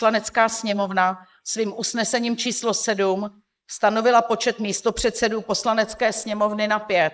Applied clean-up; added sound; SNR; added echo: neural mask model Resemble Enhance denoiser.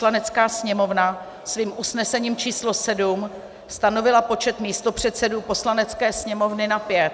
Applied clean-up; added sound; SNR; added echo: none; none; none; none.